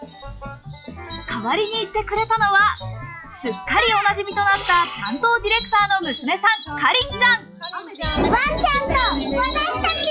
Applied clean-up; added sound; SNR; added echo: classical method log-MMSE.